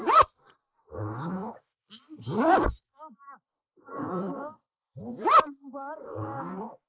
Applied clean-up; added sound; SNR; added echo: neural mask model Resemble Enhance denoiser.